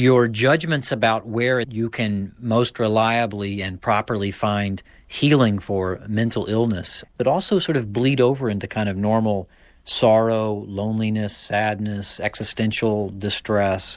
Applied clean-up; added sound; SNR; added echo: none; none; none; none.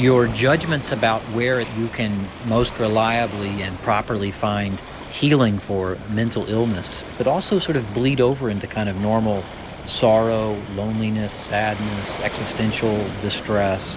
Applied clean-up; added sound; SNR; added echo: none; Waves, surf; 12 dB; none.